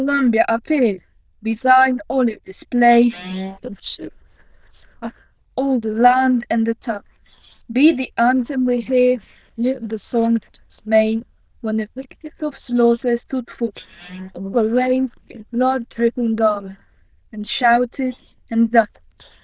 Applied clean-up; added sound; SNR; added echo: neural diffusion model UNIVERSE++.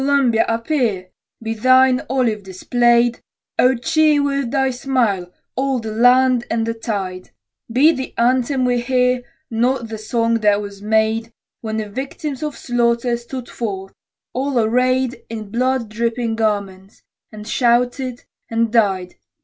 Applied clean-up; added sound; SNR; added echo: none; none; none; none.